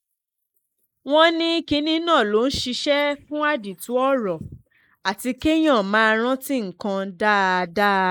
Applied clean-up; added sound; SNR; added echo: neural mask model Resemble Enhance denoiser.